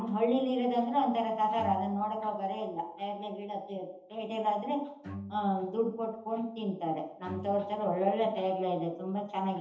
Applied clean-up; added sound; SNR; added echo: none; Bowed string instrument; 17 dB; reverberation time 0.8 s.